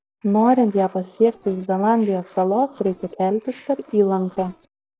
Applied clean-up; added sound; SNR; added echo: neural separator model SepFormer DNS4.